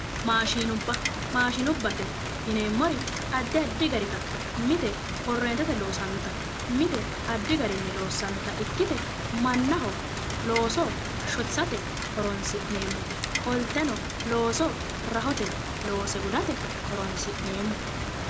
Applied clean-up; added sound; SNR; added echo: none; Rain; 2 dB; none.